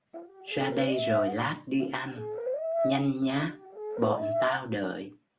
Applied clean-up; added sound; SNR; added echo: none; Brass instrument; 1 dB; none.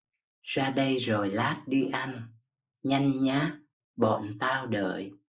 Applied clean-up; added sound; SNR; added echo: neural mask model Resemble Enhance denoiser.